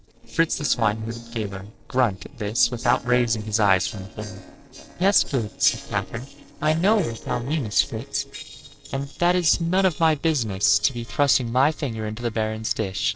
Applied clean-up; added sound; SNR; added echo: neural separator model SepFormer DNS4.